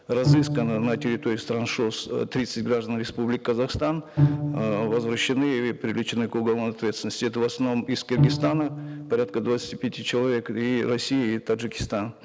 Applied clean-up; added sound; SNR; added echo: none; Bowed string instrument; 4 dB; none.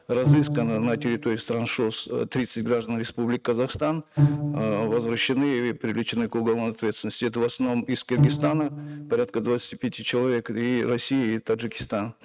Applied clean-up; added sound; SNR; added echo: neural mask model RNNoise.